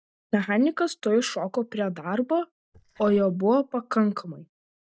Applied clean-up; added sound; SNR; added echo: neural mask model DeepFilterNet 3.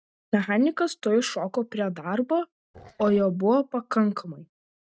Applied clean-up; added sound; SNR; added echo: neural mask model RNNoise.